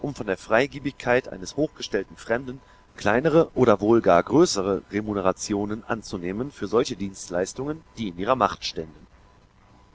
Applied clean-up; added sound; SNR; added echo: none; none; none; none.